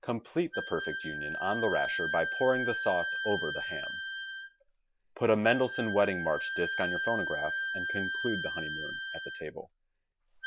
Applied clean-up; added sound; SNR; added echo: none; Wind instrument, woodwind instrument; 3 dB; none.